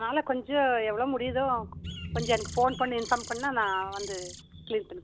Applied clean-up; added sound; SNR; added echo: none; Thunder + Bird; 12 dB; none.